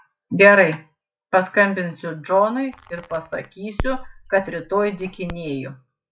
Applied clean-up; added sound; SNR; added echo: classical method log-MMSE.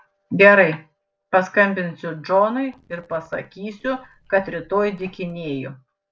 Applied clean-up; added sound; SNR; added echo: neural separator model SepFormer DNS4.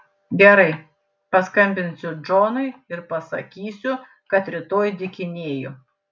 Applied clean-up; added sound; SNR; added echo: none; none; none; none.